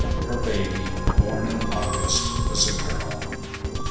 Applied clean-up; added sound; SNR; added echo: none; Musical instrument; -4 dB; reverberation time 0.9 s.